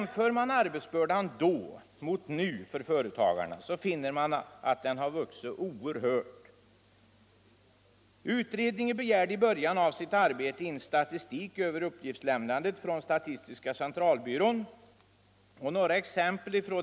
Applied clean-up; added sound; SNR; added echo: none; none; none; none.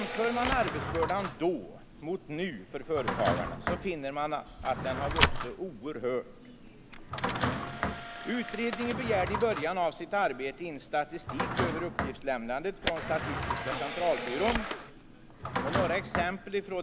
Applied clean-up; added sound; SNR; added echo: none; Camera + Drawer open or close; 1 dB; none.